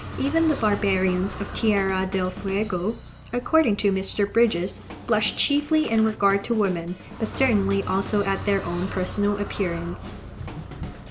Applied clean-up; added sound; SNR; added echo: none; Drum / Drum kit + Car; 11 dB; none.